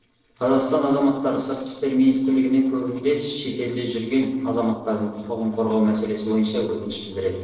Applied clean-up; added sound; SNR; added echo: neural separator model SepFormer DNS4.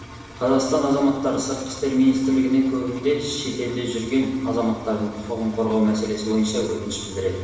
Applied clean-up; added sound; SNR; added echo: none; Engine; 17 dB; reverberation time 1.0 s.